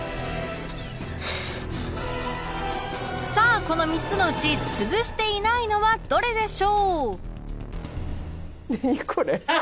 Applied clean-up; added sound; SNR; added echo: none; none; none; none.